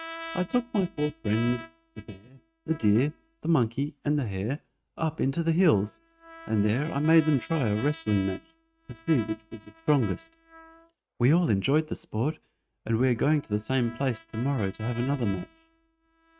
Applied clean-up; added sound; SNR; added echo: neural mask model RNNoise.